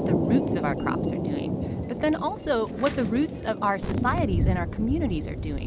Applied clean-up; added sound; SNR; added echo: none; Thunder; 0 dB; none.